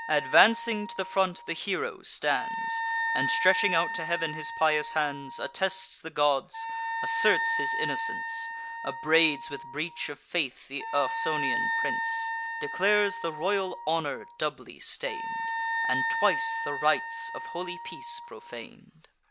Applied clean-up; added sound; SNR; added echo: none; Wind instrument, woodwind instrument; 4 dB; none.